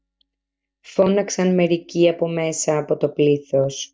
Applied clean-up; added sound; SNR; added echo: neural mask model DeepFilterNet 3.